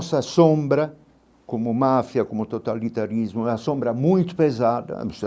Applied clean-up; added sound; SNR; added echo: none; none; none; none.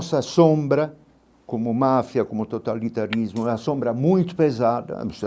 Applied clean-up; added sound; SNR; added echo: none; Glass; 18 dB; none.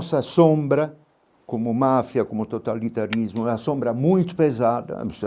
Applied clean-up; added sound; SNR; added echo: neural mask model Resemble Enhance denoiser.